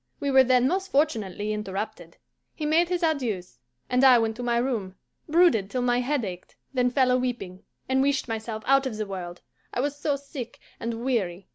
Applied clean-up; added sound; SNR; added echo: none; none; none; none.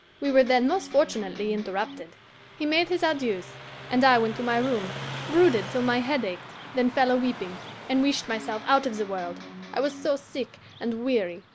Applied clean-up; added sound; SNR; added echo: none; Electric guitar + Car passing by; 14 dB; none.